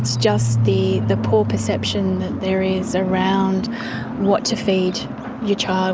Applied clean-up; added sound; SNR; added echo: none; none; none; none.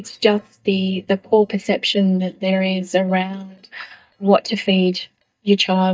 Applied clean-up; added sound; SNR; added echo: neural mask model DeepFilterNet 3.